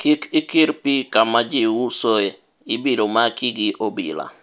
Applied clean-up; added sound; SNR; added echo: none; none; none; none.